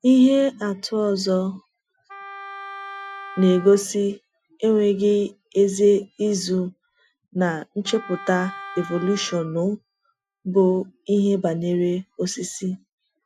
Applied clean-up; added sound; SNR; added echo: classical method Wiener filter.